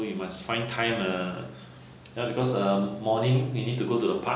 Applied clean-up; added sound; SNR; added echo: none; none; none; none.